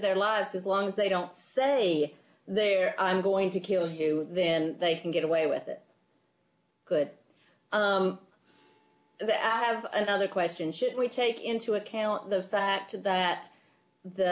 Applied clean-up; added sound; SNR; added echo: none; none; none; none.